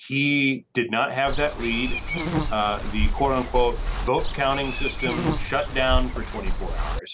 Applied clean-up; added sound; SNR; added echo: none; Walk, footsteps / Insect; 0 dB; none.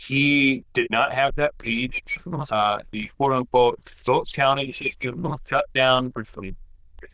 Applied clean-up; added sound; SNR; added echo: neural diffusion model UNIVERSE++.